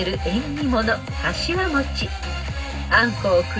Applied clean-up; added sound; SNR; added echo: none; none; none; reverberation time 0.4 s.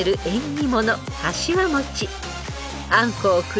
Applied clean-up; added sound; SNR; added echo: none; none; none; none.